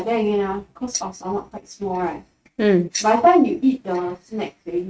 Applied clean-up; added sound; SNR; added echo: neural mask model RNNoise.